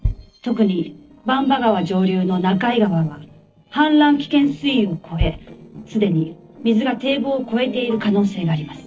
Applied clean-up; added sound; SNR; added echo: neural separator model SepFormer DNS4.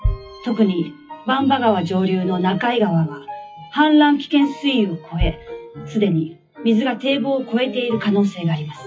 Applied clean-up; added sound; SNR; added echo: classical method WPE with log-MMSE.